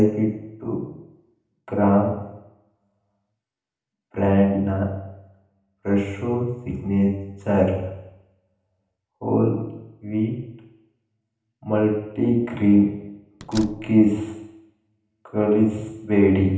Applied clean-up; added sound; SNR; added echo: none; Slam; 18 dB; reverberation time 0.8 s.